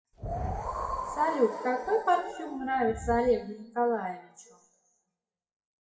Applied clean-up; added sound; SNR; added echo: classical method WPE with log-MMSE.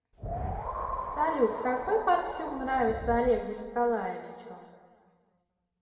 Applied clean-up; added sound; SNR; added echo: none; Wind; 6 dB; reverberation time 1.8 s.